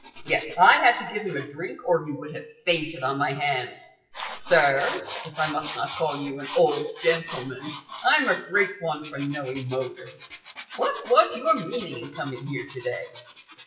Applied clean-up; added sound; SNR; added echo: classical method WPE with log-MMSE.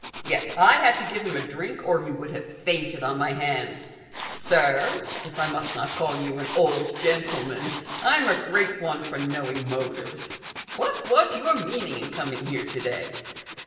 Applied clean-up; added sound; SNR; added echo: none; Tools; 12 dB; reverberation time 1.4 s.